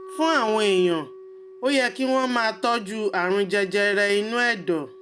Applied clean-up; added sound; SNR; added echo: none; Wind instrument, woodwind instrument; 18 dB; none.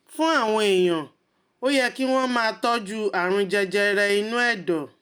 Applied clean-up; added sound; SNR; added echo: none; none; none; none.